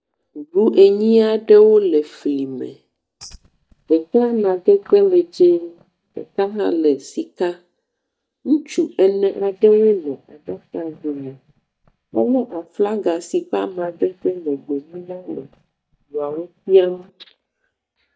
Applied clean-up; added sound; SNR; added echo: neural mask model DeepFilterNet 3.